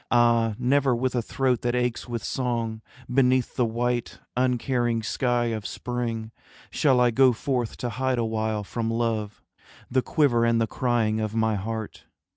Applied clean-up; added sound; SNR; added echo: none; none; none; none.